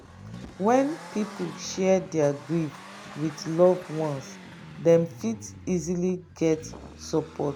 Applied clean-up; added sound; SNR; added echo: none; Accelerating, revving, vroom; 17 dB; none.